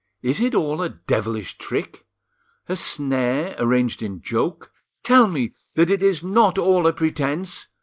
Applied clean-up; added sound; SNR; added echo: neural mask model Resemble Enhance denoiser.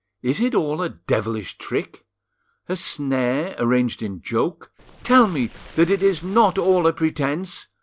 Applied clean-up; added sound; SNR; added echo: neural separator model SepFormer DNS4.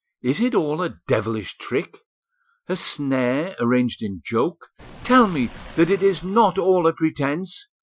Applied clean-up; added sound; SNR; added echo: classical method Wiener filter.